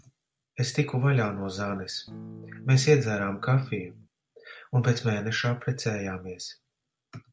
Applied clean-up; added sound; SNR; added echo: none; Electric guitar / Strum; 17 dB; none.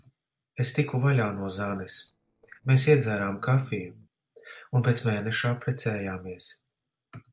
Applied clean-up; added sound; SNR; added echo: neural separator model SepFormer DNS4.